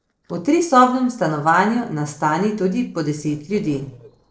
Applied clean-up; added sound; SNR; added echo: neural separator model SepFormer DNS4.